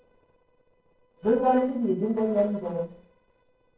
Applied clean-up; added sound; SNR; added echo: neural separator model SepFormer DNS4.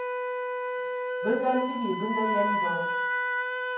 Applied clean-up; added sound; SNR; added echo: none; Wind instrument, woodwind instrument; -2 dB; reverberation time 0.9 s.